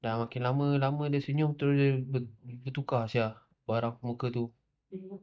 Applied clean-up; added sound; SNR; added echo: neural mask model DeepFilterNet 3.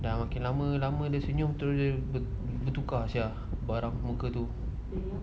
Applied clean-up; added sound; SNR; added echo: none; Wind; 10 dB; none.